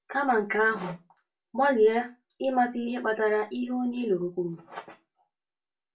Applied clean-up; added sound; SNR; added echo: none; none; none; reverberation time 0.2 s.